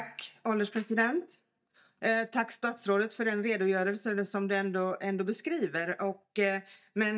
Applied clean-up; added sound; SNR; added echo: neural mask model DeepFilterNet 3.